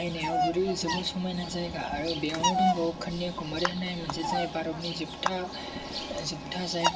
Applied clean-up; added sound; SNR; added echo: none; Bird vocalization, bird call, bird song; 2 dB; reverberation time 1.5 s.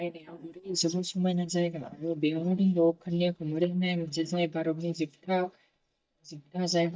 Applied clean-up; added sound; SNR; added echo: neural mask model DeepFilterNet 3.